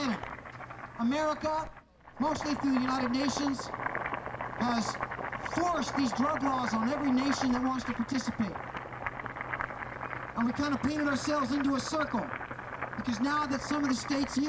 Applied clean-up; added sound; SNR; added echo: none; Boiling; 6 dB; none.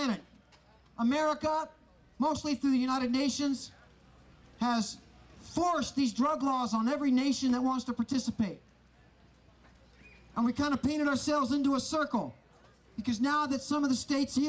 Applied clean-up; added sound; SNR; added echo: none; none; none; none.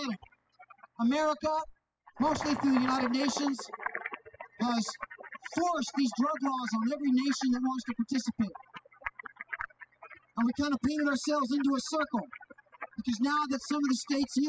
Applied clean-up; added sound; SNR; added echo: classical method spectral subtraction.